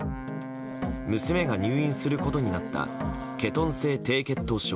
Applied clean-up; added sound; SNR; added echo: none; Brass instrument; 10 dB; none.